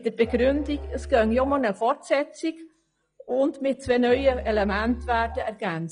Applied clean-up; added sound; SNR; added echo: classical method log-MMSE.